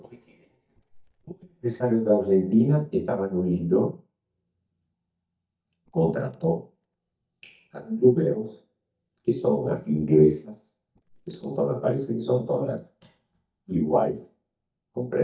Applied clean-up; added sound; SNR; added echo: neural mask model DeepFilterNet 3.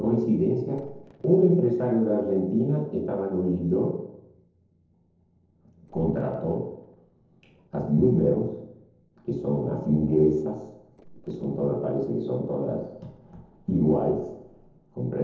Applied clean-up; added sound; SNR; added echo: neural separator model SepFormer DNS4.